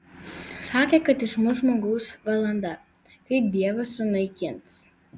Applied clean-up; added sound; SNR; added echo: none; none; none; none.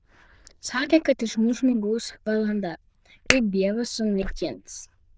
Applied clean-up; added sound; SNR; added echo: neural diffusion model UNIVERSE++.